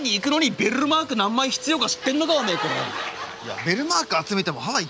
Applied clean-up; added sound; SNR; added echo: none; Fixed-wing aircraft, airplane; 18 dB; none.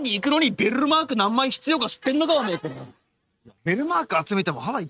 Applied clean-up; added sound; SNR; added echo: neural mask model RNNoise.